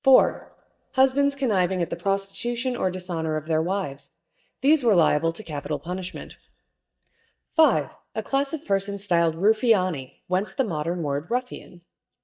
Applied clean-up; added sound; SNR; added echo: neural mask model DeepFilterNet 3.